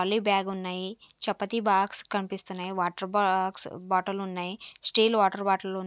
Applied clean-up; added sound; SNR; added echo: none; none; none; none.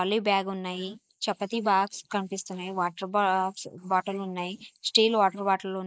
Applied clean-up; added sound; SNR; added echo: neural mask model Resemble Enhance denoiser.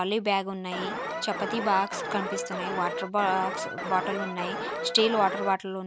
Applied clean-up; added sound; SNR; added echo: none; Alarm; 4 dB; none.